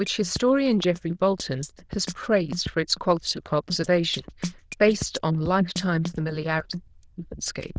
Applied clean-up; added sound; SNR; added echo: neural diffusion model UNIVERSE++.